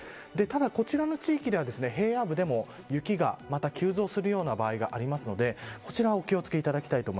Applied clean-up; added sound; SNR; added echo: none; none; none; none.